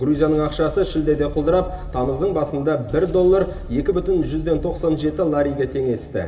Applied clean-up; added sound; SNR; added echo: none; Boom; 13 dB; reverberation time 1.9 s.